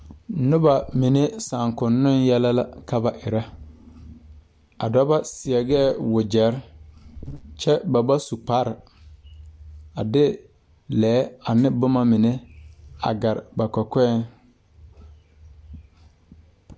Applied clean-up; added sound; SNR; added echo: none; Buzz; 15 dB; none.